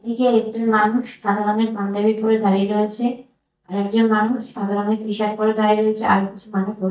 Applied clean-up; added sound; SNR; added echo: neural mask model DeepFilterNet 3.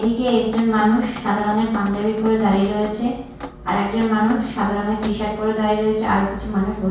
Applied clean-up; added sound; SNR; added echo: none; Drip; 16 dB; reverberation time 0.6 s.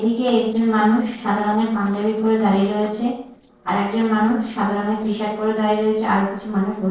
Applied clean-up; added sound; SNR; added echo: neural separator model SepFormer DNS4.